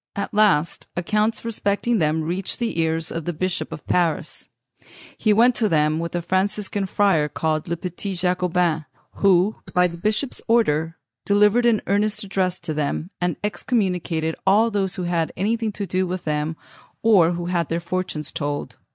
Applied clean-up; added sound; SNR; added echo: neural mask model DeepFilterNet 3.